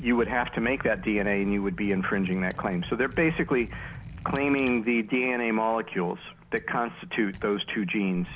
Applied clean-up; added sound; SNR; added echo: none; Liquid; 17 dB; none.